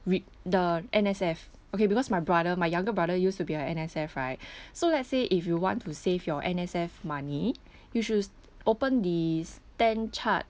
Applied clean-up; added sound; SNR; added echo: none; none; none; none.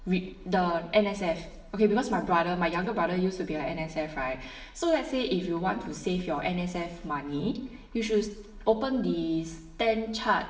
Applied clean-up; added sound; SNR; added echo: none; none; none; reverberation time 0.8 s.